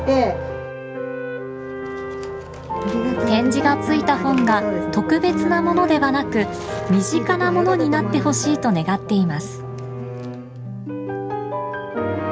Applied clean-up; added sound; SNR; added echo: none; none; none; none.